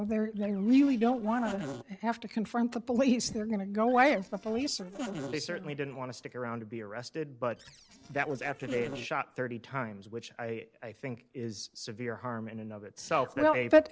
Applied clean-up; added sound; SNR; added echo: neural separator model SepFormer DNS4.